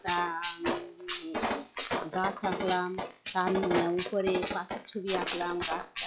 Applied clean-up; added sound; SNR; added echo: classical method log-MMSE.